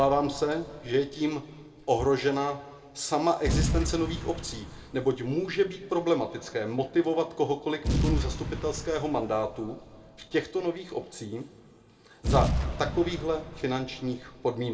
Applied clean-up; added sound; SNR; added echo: none; Boom; 5 dB; reverberation time 1.9 s.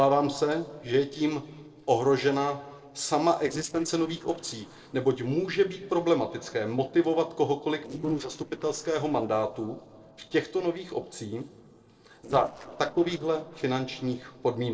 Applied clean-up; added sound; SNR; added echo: neural separator model SepFormer DNS4.